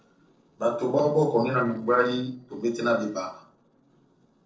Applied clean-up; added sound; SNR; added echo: neural separator model SepFormer DNS4.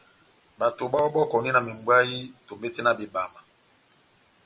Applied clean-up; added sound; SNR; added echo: none; none; none; none.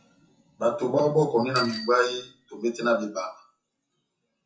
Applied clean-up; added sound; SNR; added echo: classical method WPE with log-MMSE.